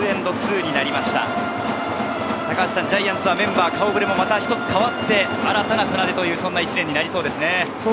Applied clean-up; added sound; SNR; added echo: none; none; none; none.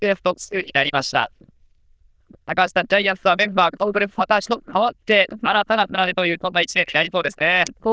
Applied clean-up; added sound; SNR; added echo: neural diffusion model UNIVERSE++.